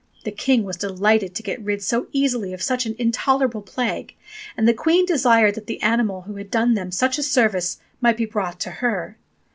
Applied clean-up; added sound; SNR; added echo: none; none; none; none.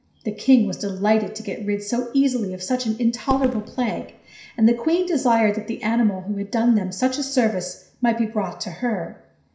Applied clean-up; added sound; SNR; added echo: none; Fireworks; 14 dB; reverberation time 0.5 s.